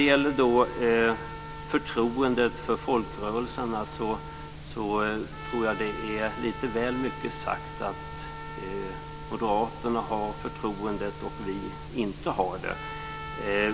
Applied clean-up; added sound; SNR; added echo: none; Trumpet; 13 dB; none.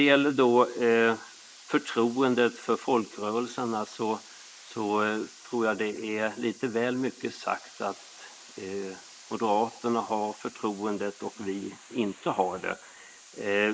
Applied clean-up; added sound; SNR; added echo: neural mask model Resemble Enhance denoiser.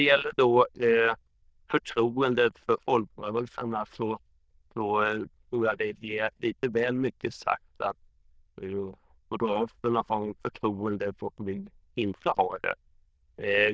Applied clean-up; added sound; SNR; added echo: neural diffusion model UNIVERSE++.